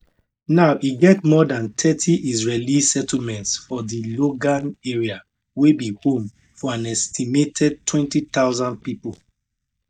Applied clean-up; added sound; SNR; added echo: neural mask model DeepFilterNet 3.